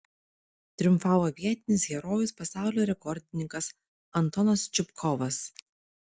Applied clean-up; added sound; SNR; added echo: none; none; none; none.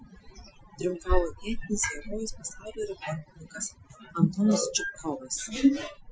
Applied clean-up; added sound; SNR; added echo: classical method Wiener filter.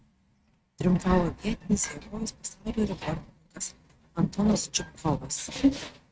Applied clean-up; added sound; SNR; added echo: neural mask model RNNoise.